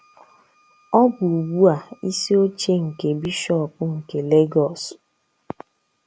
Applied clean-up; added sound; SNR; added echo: none; none; none; none.